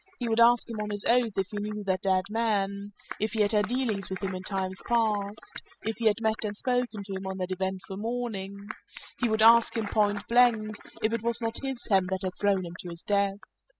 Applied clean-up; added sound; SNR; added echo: classical method spectral subtraction.